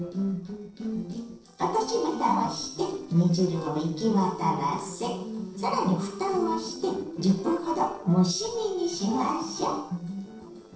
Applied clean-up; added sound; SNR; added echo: neural separator model SepFormer DNS4.